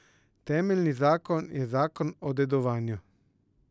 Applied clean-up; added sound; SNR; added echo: none; none; none; none.